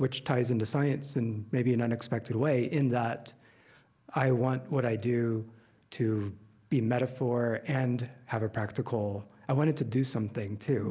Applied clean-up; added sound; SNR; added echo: none; none; none; none.